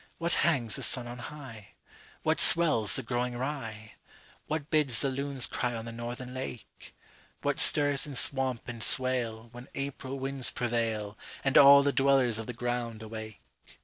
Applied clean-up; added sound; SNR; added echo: none; none; none; none.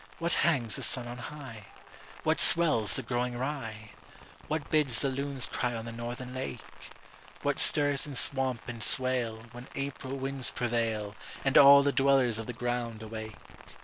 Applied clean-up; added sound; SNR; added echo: none; Rain; 20 dB; none.